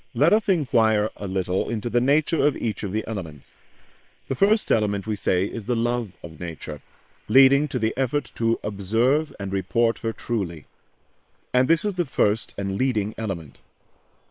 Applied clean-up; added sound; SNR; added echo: neural separator model SepFormer WHAM!.